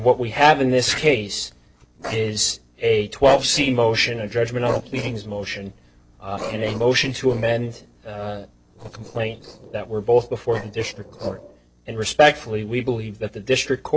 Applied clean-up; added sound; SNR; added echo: neural separator model SepFormer DNS4.